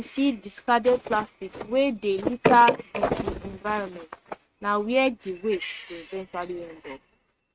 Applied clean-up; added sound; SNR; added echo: neural mask model RNNoise.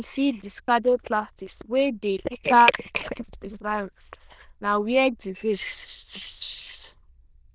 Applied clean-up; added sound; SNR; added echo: neural diffusion model UNIVERSE++.